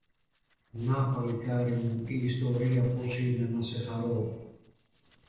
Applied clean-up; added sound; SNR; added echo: neural separator model SepFormer DNS4.